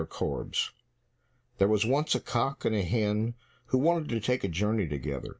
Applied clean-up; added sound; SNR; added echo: none; none; none; none.